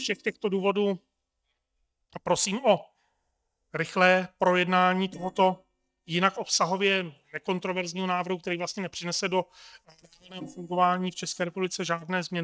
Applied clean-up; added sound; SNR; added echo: neural mask model DeepFilterNet 3.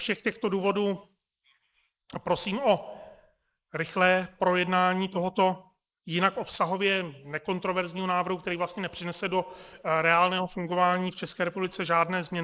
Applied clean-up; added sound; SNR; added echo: neural mask model Resemble Enhance denoiser.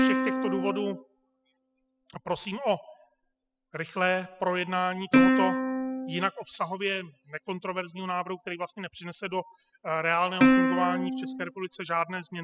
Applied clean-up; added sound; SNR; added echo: classical method spectral subtraction.